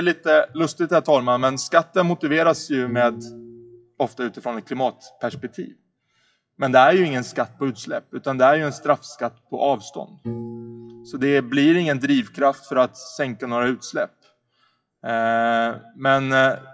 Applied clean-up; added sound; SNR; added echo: classical method WPE with log-MMSE.